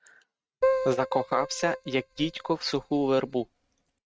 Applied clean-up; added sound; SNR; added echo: neural mask model RNNoise.